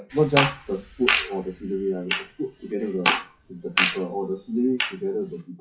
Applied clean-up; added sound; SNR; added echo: classical method WPE with log-MMSE.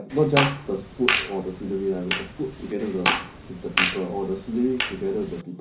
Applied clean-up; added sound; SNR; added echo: none; Fart; 2 dB; reverberation time 0.5 s.